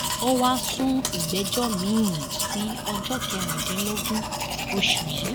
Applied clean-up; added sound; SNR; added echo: none; Domestic sounds, home sounds; 2 dB; none.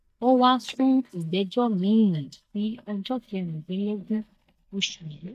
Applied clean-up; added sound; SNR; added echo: neural mask model DeepFilterNet 3.